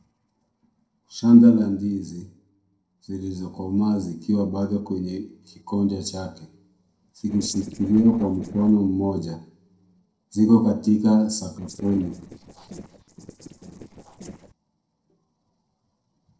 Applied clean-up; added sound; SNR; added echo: neural separator model SepFormer DNS4.